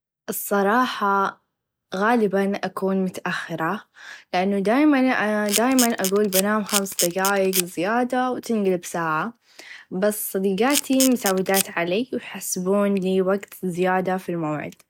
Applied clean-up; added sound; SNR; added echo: none; Camera; 5 dB; none.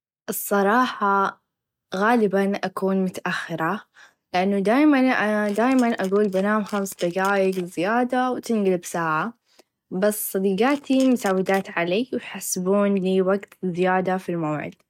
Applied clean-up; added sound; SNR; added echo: neural mask model RNNoise.